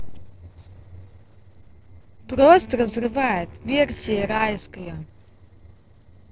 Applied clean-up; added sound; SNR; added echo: neural separator model SepFormer DNS4.